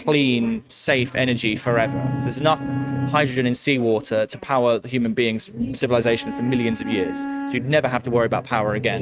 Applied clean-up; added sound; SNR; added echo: neural mask model RNNoise.